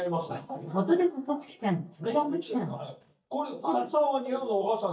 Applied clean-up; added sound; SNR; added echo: neural mask model DeepFilterNet 3.